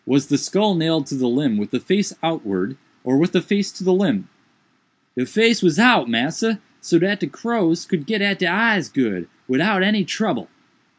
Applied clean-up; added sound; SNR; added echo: none; none; none; none.